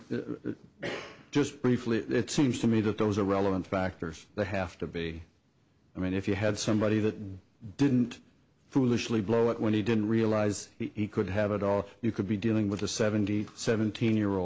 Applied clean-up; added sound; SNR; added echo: none; none; none; none.